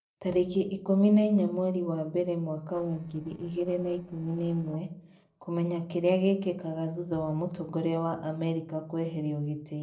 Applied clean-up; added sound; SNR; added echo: neural separator model SepFormer DNS4.